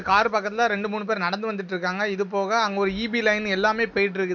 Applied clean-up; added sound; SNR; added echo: none; none; none; none.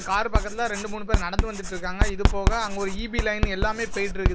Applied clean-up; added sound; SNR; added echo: none; Writing; -4 dB; none.